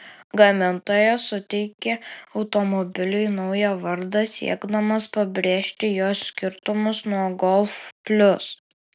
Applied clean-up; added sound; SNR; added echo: none; none; none; none.